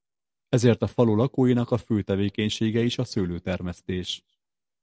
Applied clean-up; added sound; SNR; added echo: none; none; none; none.